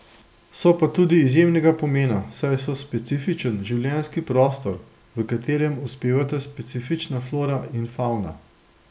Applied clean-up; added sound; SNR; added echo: none; none; none; none.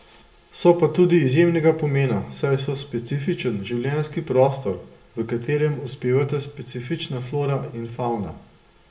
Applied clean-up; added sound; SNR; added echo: none; none; none; reverberation time 0.6 s.